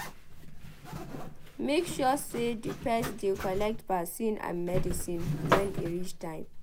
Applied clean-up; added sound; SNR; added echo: none; Zipper (clothing); 2 dB; none.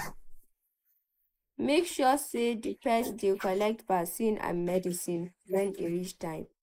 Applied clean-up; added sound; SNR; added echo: neural mask model Resemble Enhance denoiser.